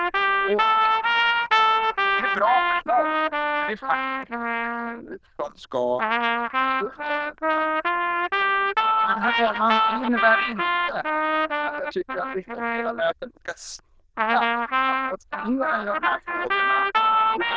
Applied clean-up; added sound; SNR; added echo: neural diffusion model UNIVERSE++.